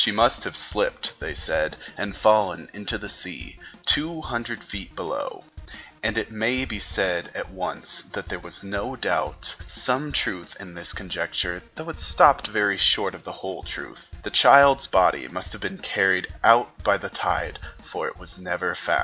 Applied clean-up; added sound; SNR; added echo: none; Drum kit; 18 dB; none.